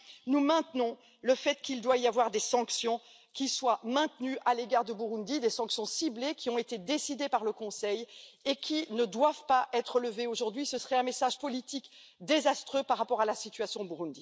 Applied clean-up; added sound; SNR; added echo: none; none; none; none.